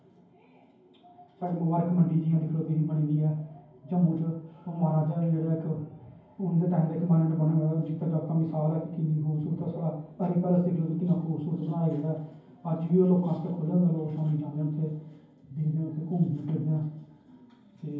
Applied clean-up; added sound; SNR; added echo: none; none; none; reverberation time 0.9 s.